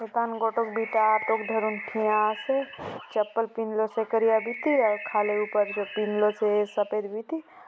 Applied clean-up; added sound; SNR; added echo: none; Bird; 13 dB; none.